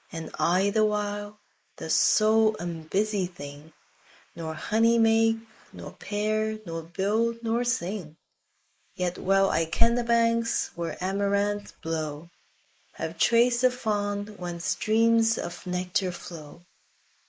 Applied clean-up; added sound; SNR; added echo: neural mask model Resemble Enhance denoiser.